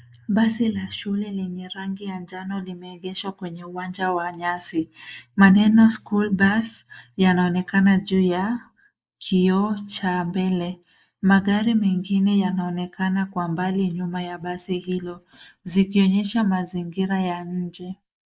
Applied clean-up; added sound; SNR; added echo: neural mask model Resemble Enhance denoiser.